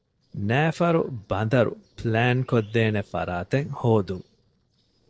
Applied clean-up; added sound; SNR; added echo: neural separator model SepFormer DNS4.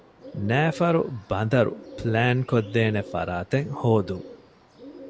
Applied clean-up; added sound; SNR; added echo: none; Bird; 17 dB; none.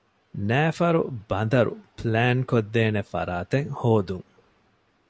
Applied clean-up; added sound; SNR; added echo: none; none; none; none.